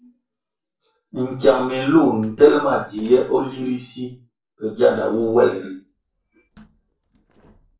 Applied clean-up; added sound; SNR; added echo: neural separator model SepFormer DNS4.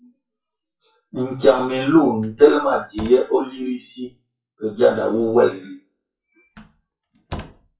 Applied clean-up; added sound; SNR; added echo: classical method WPE with log-MMSE.